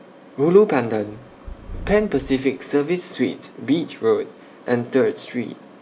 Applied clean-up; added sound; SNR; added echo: none; Purr; 15 dB; none.